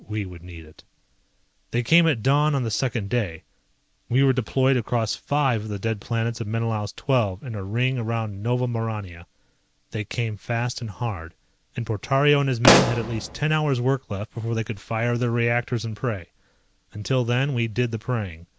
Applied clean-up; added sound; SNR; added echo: none; Explosion; -2 dB; none.